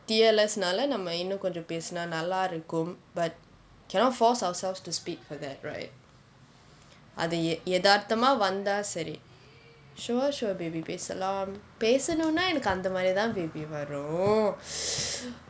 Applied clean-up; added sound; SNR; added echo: none; none; none; none.